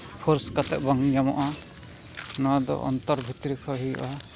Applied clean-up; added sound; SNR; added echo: none; none; none; none.